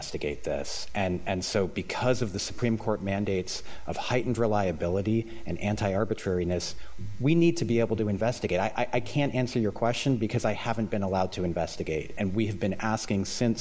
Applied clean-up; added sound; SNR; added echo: none; none; none; none.